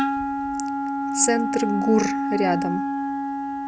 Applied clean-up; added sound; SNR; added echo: none; Wind instrument, woodwind instrument; 0 dB; none.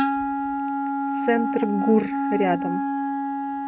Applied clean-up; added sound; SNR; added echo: neural mask model RNNoise.